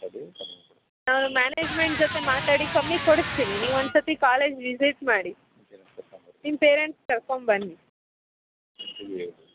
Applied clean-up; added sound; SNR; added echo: none; Electric guitar; 7 dB; none.